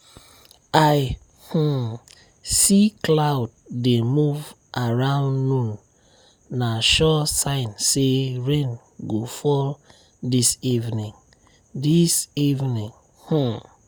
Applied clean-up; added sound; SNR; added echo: none; none; none; none.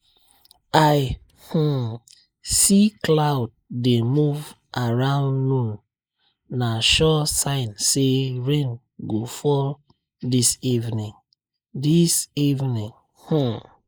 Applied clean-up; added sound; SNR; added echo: neural mask model Resemble Enhance denoiser.